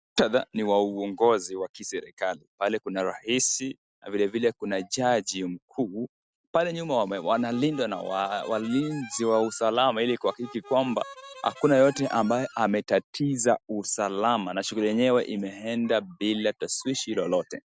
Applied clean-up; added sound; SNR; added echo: none; Harmonica; 19 dB; none.